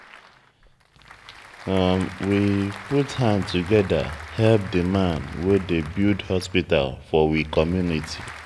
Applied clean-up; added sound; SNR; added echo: none; Applause / Crowd; 17 dB; none.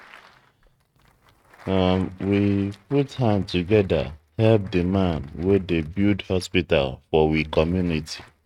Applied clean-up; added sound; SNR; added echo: neural mask model RNNoise.